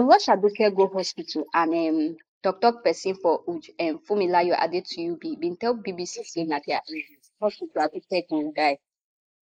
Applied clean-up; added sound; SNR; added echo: neural mask model Resemble Enhance denoiser.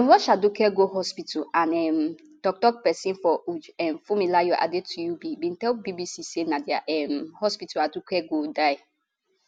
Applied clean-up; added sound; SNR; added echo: none; none; none; none.